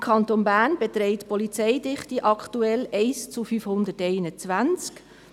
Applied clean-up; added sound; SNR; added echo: none; none; none; none.